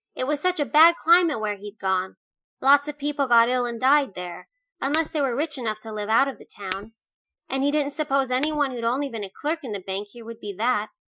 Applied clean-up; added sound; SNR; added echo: classical method Wiener filter.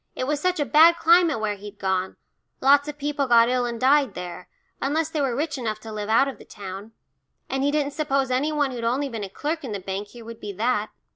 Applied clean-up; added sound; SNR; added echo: none; none; none; none.